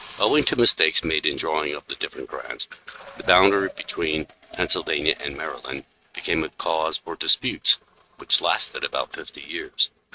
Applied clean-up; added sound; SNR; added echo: neural mask model RNNoise.